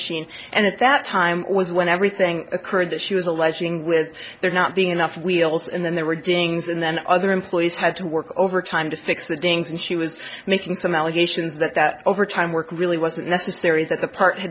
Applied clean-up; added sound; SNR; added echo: none; none; none; none.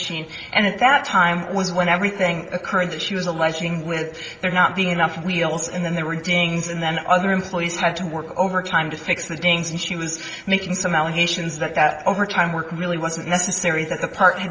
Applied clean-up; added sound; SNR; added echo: none; none; none; reverberation time 2.4 s.